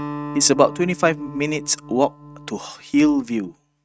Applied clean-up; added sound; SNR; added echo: neural mask model RNNoise.